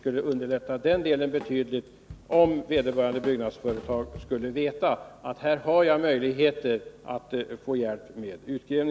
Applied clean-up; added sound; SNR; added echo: none; Drum / Drum kit; 18 dB; none.